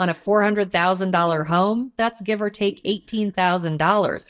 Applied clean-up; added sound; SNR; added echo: neural mask model DeepFilterNet 3.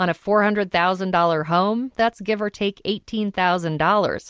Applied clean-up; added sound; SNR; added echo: none; none; none; none.